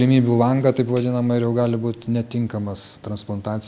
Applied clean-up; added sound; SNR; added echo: none; Tambourine; 12 dB; none.